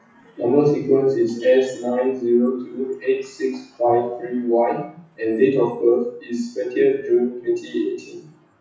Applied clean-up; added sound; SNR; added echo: classical method WPE with log-MMSE.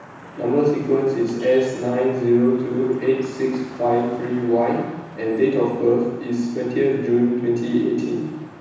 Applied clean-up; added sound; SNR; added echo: none; Traffic noise, roadway noise / Vehicle horn, car horn, honking; 20 dB; reverberation time 1.1 s.